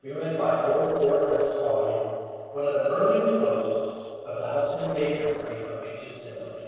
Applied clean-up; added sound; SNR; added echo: neural separator model SepFormer DNS4.